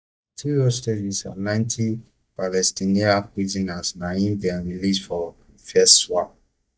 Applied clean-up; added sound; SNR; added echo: neural mask model DeepFilterNet 3.